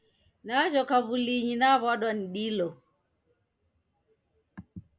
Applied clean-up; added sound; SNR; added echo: none; none; none; none.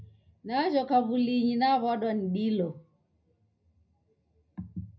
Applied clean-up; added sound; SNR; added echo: none; none; none; reverberation time 0.4 s.